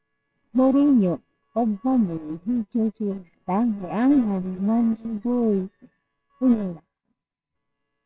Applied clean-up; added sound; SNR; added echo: neural separator model SepFormer WHAMR!.